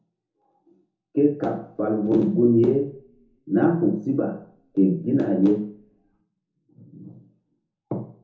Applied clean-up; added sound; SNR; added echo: none; none; none; reverberation time 1.0 s.